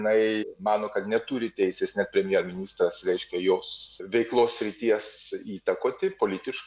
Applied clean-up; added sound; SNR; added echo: none; none; none; none.